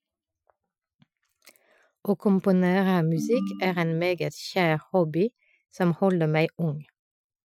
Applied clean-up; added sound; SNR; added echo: classical method Wiener filter.